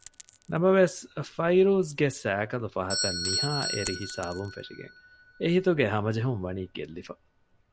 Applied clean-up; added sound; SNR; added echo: none; Coin (dropping) + Bell / Doorbell; 10 dB; none.